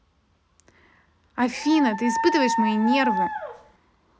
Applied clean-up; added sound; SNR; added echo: none; Dog; 1 dB; none.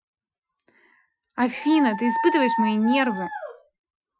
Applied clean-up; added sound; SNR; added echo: classical method Wiener filter.